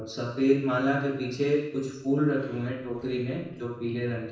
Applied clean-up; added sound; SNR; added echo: neural separator model SepFormer DNS4.